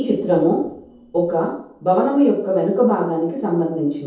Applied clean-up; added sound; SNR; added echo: none; none; none; reverberation time 0.7 s.